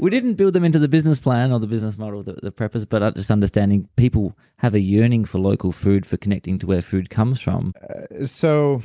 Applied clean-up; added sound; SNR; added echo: none; none; none; none.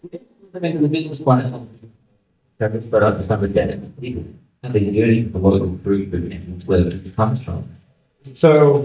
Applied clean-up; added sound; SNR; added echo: neural mask model DeepFilterNet 3.